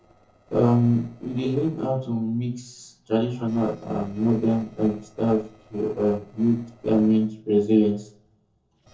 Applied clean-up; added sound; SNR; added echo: neural separator model SepFormer DNS4.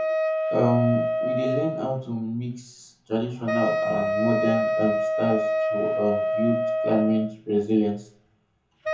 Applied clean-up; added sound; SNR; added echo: none; Wind instrument, woodwind instrument; 0 dB; reverberation time 0.6 s.